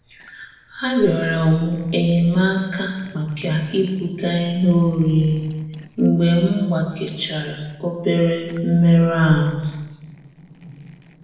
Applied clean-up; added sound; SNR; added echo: neural separator model SepFormer DNS4.